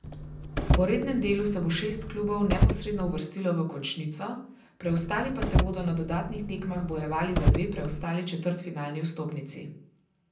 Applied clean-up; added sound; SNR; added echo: none; Car; -1 dB; reverberation time 0.6 s.